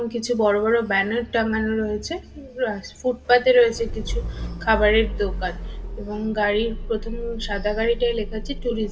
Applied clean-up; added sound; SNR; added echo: none; Idling / Engine starting / Motor vehicle (road); 9 dB; reverberation time 1.4 s.